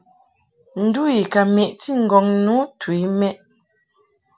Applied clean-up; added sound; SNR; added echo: none; none; none; none.